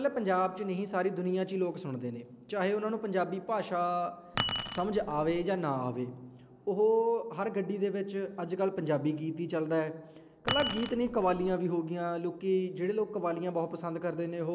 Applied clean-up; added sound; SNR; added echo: none; Keys jangling; 5 dB; none.